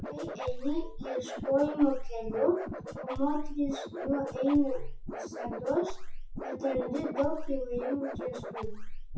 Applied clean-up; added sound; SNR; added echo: classical method WPE with log-MMSE.